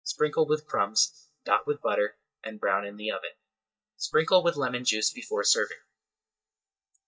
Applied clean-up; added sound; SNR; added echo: neural mask model DeepFilterNet 3.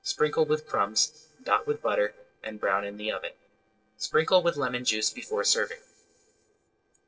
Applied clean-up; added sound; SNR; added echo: neural separator model SepFormer DNS4.